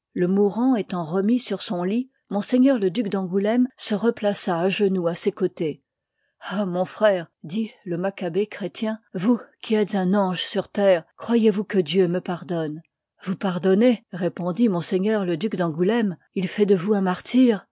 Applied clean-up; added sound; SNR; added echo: none; none; none; none.